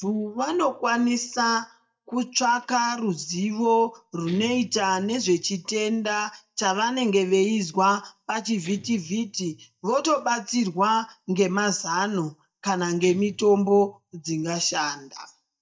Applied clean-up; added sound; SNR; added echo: neural mask model DeepFilterNet 3.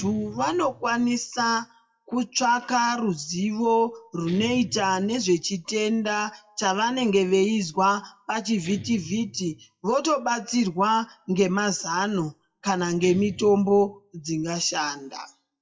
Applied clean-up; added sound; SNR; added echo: classical method WPE with log-MMSE.